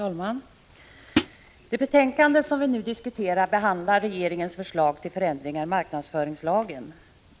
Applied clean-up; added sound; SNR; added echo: none; Hi-hat; -2 dB; none.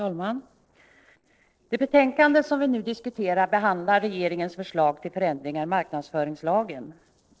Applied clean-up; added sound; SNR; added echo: neural separator model SepFormer DNS4.